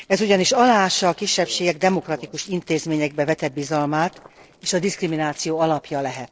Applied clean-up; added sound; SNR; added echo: neural separator model SepFormer DNS4.